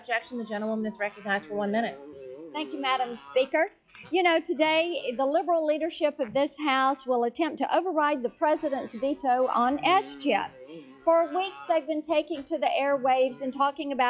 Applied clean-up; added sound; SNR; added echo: classical method log-MMSE.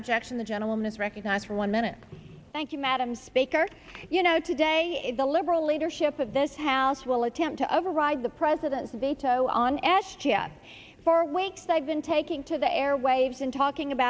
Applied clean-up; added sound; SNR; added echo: none; none; none; none.